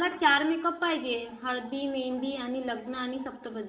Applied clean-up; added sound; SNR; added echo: none; none; none; reverberation time 1.2 s.